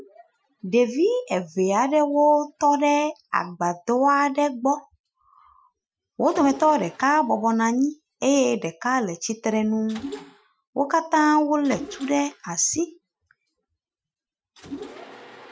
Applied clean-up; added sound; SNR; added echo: classical method Wiener filter.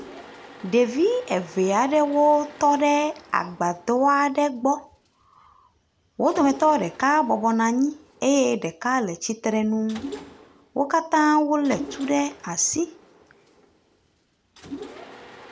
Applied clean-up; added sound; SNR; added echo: none; Mechanisms; 19 dB; none.